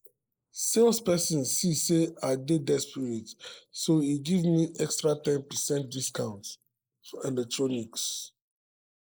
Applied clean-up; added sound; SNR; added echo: neural mask model Resemble Enhance denoiser.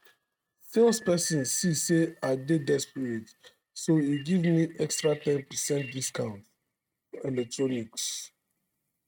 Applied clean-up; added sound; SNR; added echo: neural mask model RNNoise.